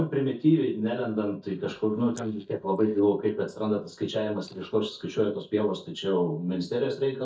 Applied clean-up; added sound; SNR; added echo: neural mask model DeepFilterNet 3.